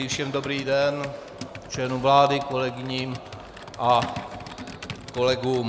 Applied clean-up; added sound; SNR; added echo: none; Computer keyboard; 15 dB; none.